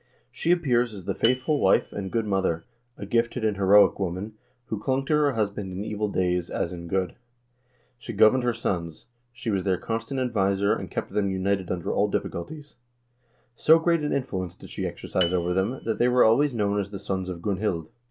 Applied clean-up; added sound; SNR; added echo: none; Piano; 13 dB; none.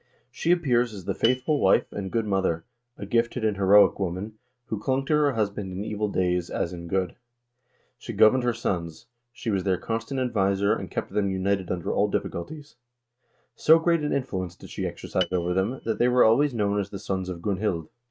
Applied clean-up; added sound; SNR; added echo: neural mask model RNNoise.